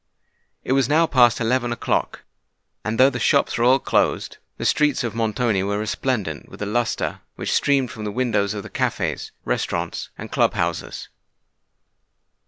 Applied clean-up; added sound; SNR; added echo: none; none; none; none.